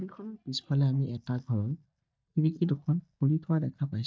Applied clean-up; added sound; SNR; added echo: neural mask model DeepFilterNet 3.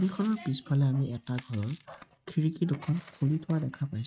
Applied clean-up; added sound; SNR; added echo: neural mask model RNNoise.